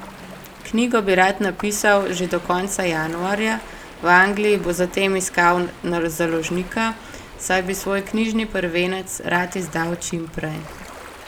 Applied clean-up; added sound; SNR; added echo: none; Ocean + Subway, metro, underground; 17 dB; none.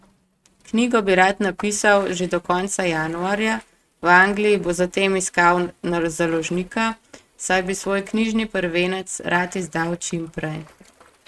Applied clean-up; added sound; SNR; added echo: neural mask model RNNoise.